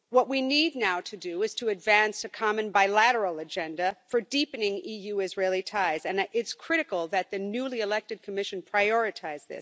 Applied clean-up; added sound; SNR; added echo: none; none; none; none.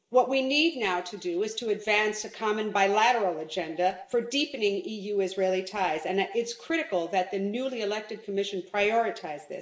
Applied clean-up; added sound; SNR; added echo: none; none; none; reverberation time 0.6 s.